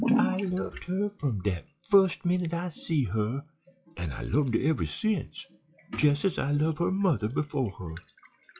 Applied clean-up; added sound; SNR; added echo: classical method log-MMSE.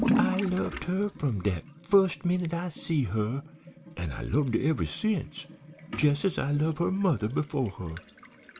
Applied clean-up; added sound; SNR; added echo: none; Toilet flush / Liquid; 9 dB; none.